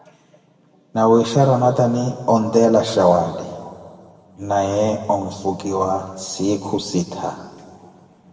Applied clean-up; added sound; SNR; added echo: none; none; none; reverberation time 2.2 s.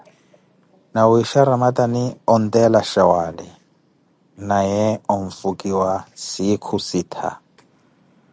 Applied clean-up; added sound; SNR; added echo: none; none; none; none.